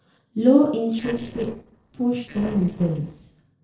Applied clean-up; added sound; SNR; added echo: neural separator model SepFormer DNS4.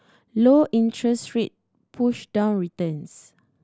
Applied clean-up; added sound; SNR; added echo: none; none; none; none.